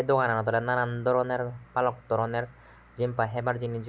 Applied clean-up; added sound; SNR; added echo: none; none; none; none.